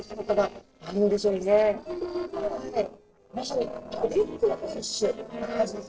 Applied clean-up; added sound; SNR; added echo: neural separator model SepFormer DNS4.